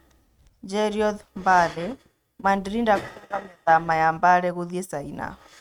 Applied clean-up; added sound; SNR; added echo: neural mask model RNNoise.